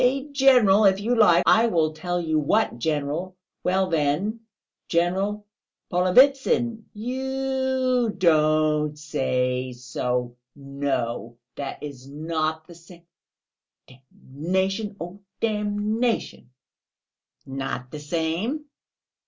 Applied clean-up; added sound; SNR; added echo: none; none; none; none.